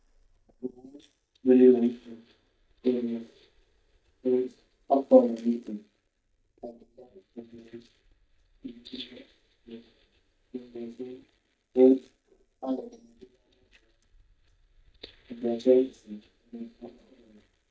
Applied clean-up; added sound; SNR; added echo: neural mask model DeepFilterNet 3.